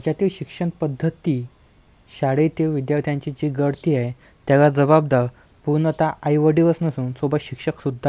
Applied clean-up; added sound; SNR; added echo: none; none; none; none.